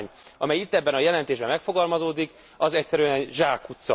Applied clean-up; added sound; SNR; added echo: none; none; none; none.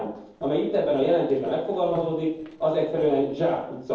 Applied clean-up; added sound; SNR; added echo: neural separator model SepFormer DNS4.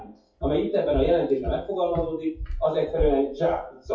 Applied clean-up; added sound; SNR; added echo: classical method WPE with log-MMSE.